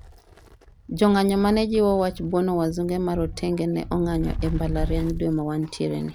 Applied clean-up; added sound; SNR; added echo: none; Wind; 9 dB; none.